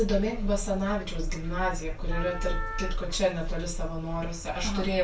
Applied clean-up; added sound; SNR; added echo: none; Wind instrument, woodwind instrument; 12 dB; reverberation time 0.2 s.